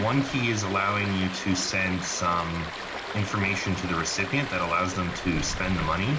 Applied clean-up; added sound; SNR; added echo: none; Stream; 7 dB; reverberation time 0.4 s.